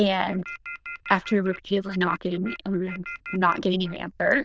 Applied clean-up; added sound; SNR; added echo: neural diffusion model UNIVERSE++.